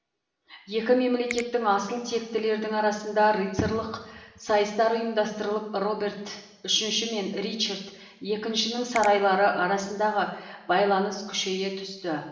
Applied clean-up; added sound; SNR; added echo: none; Finger snapping; 16 dB; reverberation time 1.0 s.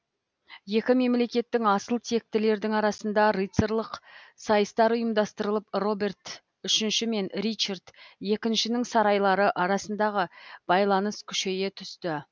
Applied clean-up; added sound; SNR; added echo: none; none; none; none.